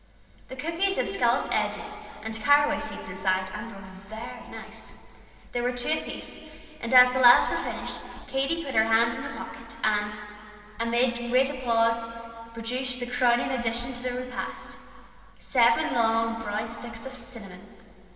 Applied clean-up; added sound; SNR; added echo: none; none; none; reverberation time 2.6 s.